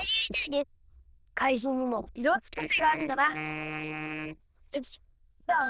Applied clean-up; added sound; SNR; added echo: neural diffusion model UNIVERSE++.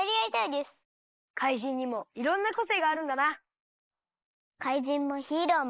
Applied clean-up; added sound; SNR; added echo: neural mask model Resemble Enhance denoiser.